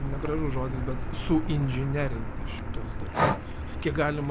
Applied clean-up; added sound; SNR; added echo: none; Car + Breathing; 0 dB; none.